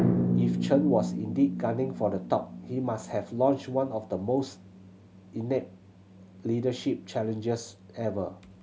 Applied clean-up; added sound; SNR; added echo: none; Drum; 4 dB; none.